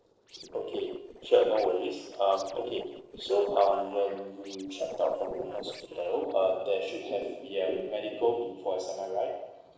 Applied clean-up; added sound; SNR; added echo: neural separator model SepFormer DNS4.